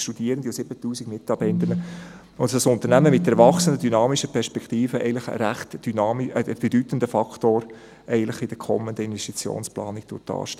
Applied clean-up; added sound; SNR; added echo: none; Telephone; 5 dB; none.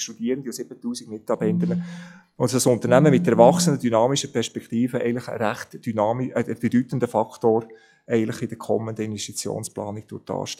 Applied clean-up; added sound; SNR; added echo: classical method log-MMSE.